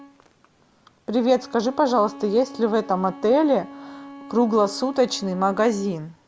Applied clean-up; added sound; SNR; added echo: none; Bowed string instrument; 19 dB; none.